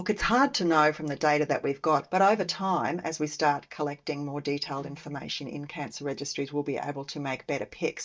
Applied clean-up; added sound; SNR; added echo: neural mask model DeepFilterNet 3.